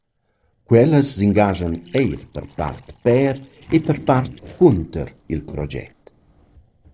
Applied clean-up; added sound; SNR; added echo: neural separator model SepFormer DNS4.